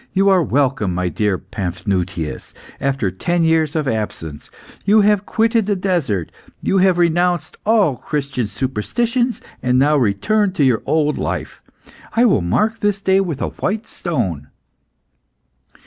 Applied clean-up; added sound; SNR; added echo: none; none; none; none.